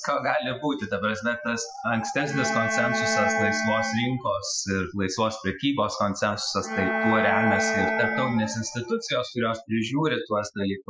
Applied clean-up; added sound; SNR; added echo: classical method Wiener filter.